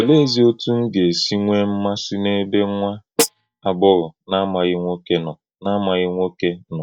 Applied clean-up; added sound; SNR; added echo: neural mask model DeepFilterNet 3.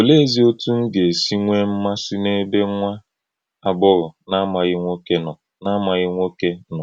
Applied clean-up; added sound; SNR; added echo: none; none; none; none.